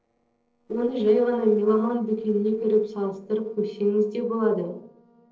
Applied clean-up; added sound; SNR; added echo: neural separator model SepFormer DNS4.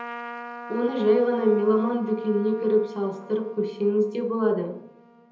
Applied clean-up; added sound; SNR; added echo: none; Trumpet; 16 dB; reverberation time 1.2 s.